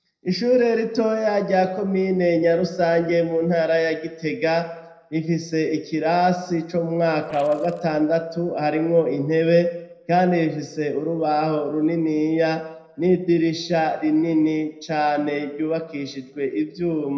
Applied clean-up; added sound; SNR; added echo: neural separator model SepFormer DNS4.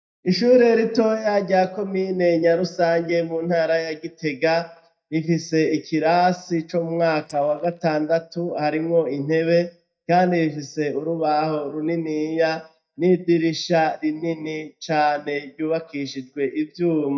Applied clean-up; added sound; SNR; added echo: neural mask model DeepFilterNet 3.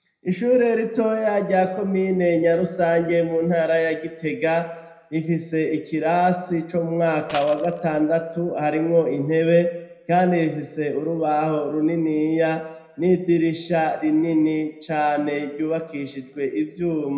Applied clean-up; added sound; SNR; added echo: none; Coin (dropping); 10 dB; reverberation time 0.7 s.